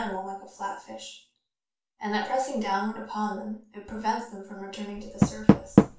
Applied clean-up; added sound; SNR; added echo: none; Door; -4 dB; reverberation time 0.3 s.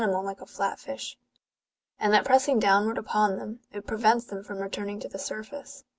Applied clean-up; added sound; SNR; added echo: none; none; none; none.